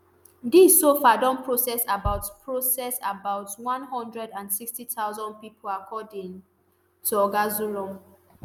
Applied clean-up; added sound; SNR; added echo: none; Bass drum; 14 dB; none.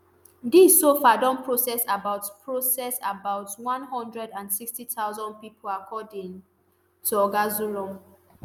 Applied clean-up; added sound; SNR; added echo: none; none; none; none.